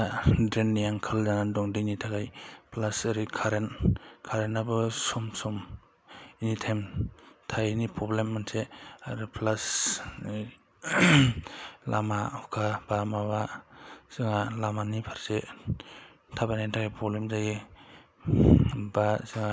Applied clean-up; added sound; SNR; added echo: none; none; none; none.